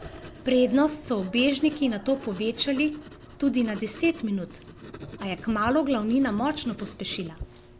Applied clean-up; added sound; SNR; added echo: none; Writing; 16 dB; none.